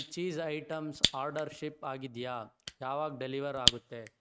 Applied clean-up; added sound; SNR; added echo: neural mask model RNNoise.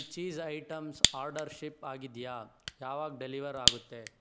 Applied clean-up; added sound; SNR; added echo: none; Fire; -5 dB; none.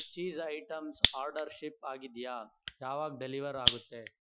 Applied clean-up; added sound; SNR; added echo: classical method Wiener filter.